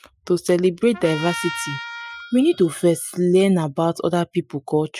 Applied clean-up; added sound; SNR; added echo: classical method Wiener filter.